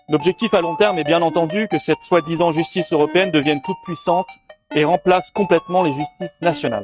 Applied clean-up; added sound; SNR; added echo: neural mask model RNNoise.